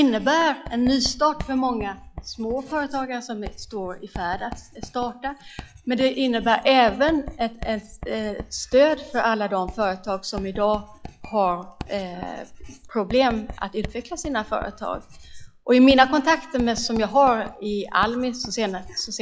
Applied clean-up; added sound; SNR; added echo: classical method log-MMSE.